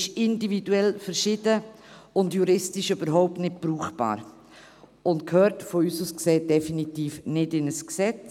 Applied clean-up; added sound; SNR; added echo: none; none; none; none.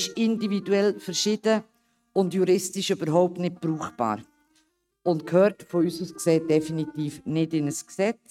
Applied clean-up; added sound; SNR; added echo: neural mask model RNNoise.